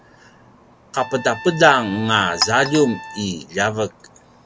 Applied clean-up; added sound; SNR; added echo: none; Trumpet + Chink, clink; 12 dB; none.